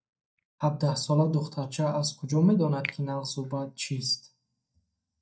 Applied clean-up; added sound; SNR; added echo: neural mask model DeepFilterNet 3.